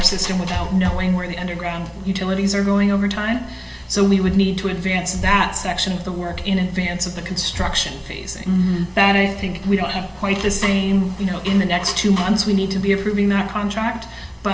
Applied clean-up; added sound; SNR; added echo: none; none; none; reverberation time 0.3 s.